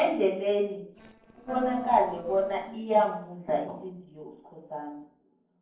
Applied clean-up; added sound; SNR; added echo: neural separator model SepFormer DNS4.